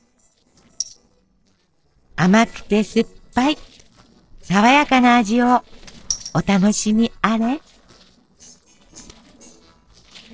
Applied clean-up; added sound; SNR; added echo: neural separator model SepFormer DNS4.